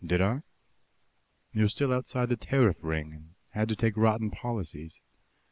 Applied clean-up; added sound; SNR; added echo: none; none; none; none.